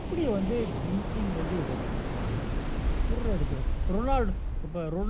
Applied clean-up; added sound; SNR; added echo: none; Waves, surf; -3 dB; none.